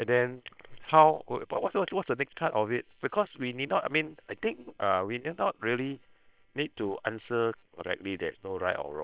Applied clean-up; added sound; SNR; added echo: neural separator model SepFormer WHAM!.